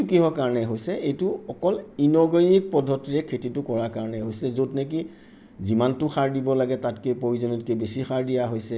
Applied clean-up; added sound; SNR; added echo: none; none; none; none.